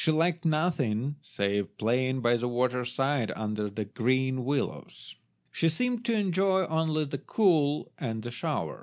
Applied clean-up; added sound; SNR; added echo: none; none; none; none.